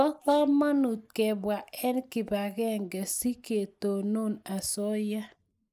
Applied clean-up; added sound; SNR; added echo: neural mask model Resemble Enhance denoiser.